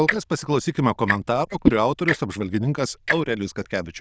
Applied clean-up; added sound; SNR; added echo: neural diffusion model UNIVERSE++.